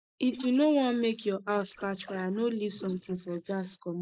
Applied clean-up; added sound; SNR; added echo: neural mask model Resemble Enhance denoiser.